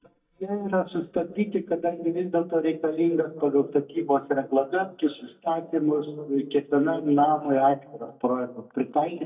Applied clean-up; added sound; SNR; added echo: neural mask model DeepFilterNet 3.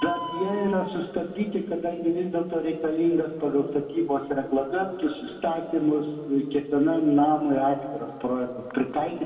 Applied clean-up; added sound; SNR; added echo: none; Bird; 19 dB; reverberation time 2.0 s.